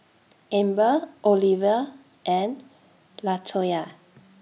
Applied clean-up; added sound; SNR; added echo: none; none; none; none.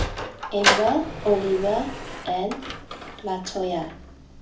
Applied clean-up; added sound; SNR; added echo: none; Sliding door; 3 dB; reverberation time 0.4 s.